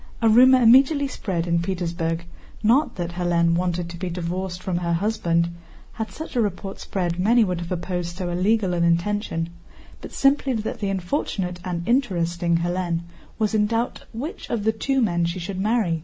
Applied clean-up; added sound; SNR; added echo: none; none; none; none.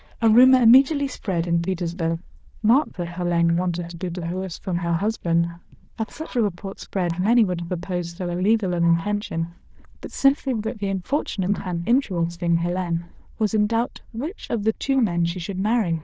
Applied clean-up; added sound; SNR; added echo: neural diffusion model UNIVERSE++.